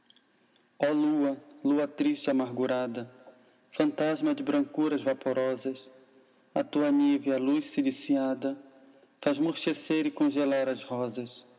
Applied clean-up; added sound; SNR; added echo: none; none; none; none.